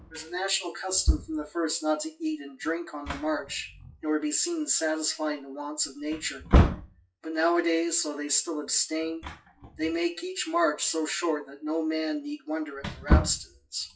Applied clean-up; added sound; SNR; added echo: classical method WPE with log-MMSE.